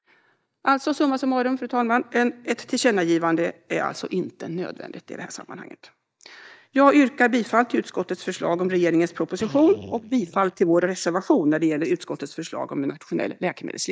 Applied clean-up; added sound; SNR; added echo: neural mask model DeepFilterNet 3.